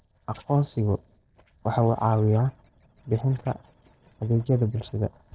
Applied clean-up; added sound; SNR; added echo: neural separator model SepFormer DNS4.